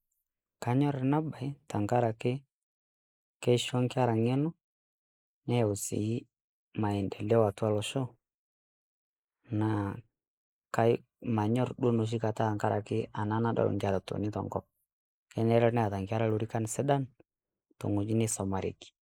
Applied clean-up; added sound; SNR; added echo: neural mask model Resemble Enhance denoiser.